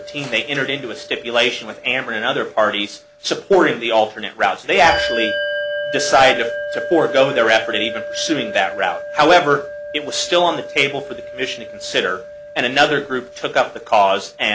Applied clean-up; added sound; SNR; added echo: none; Bell; 10 dB; none.